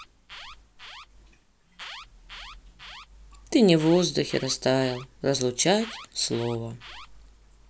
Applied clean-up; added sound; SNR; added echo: none; Alarm; 19 dB; none.